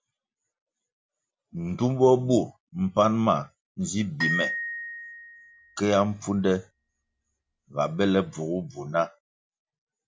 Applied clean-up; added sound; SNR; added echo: none; Glockenspiel; 8 dB; none.